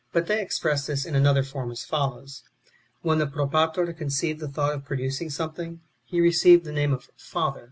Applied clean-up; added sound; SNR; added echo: none; none; none; none.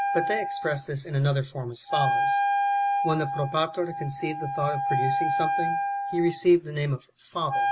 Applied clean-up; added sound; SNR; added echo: none; Wind instrument, woodwind instrument; 0 dB; none.